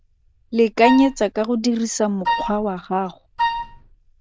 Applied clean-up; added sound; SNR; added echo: neural diffusion model UNIVERSE++.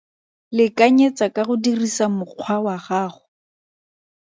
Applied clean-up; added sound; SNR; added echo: none; none; none; none.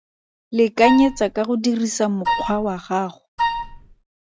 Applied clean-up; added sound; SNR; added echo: none; Wind instrument, woodwind instrument; 4 dB; none.